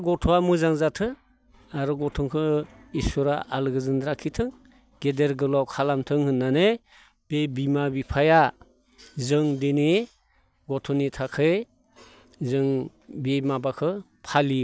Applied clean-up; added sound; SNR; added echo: none; none; none; none.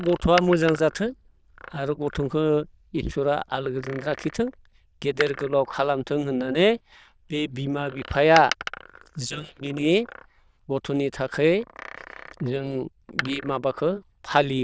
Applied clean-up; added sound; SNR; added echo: neural diffusion model UNIVERSE++.